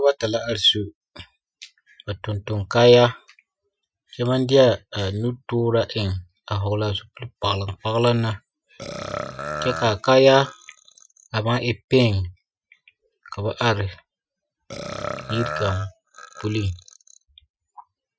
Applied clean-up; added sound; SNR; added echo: classical method Wiener filter.